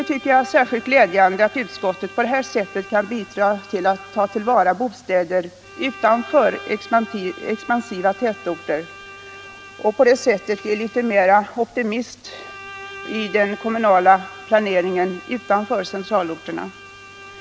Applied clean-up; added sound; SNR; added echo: none; Bowed string instrument; 19 dB; none.